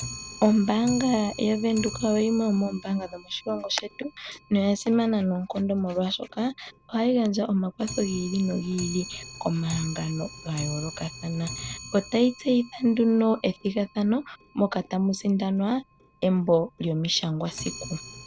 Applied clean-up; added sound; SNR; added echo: none; Clock; 16 dB; none.